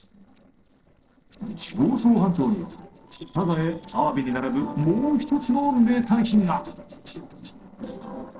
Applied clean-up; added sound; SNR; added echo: neural separator model SepFormer DNS4.